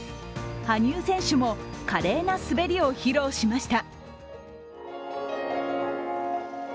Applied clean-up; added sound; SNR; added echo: none; none; none; none.